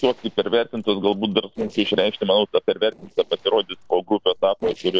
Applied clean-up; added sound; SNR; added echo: neural separator model SepFormer DNS4.